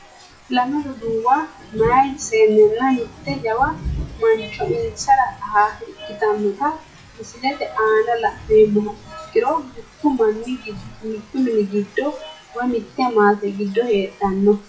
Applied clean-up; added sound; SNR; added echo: classical method WPE with log-MMSE.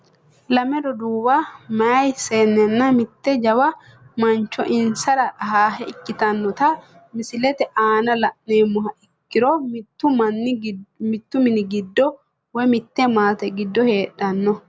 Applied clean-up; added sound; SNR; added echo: none; none; none; none.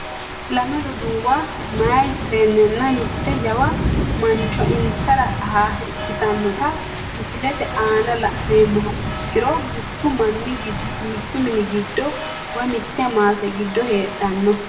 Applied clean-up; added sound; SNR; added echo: none; Rain; 5 dB; reverberation time 0.6 s.